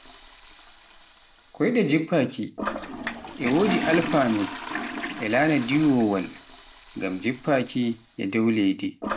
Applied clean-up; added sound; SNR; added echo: none; Toilet flush; 9 dB; none.